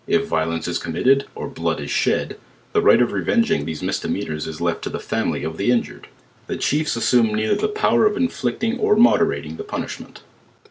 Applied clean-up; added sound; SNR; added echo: none; none; none; none.